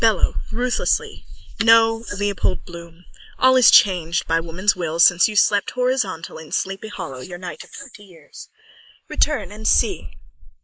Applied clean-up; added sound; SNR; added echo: neural mask model Resemble Enhance denoiser.